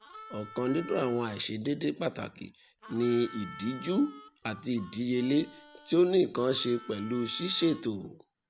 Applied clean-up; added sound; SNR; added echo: none; Harmonica; 18 dB; none.